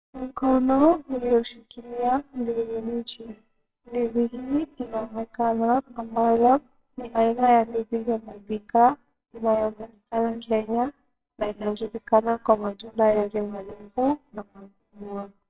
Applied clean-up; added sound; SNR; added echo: neural separator model SepFormer WHAMR!.